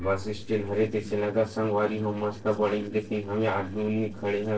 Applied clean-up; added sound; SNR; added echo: neural separator model SepFormer DNS4.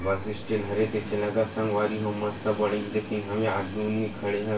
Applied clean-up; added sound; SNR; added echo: none; Train; 12 dB; reverberation time 0.3 s.